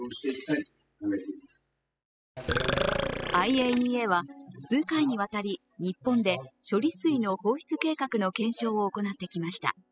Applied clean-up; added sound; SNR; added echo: classical method spectral subtraction.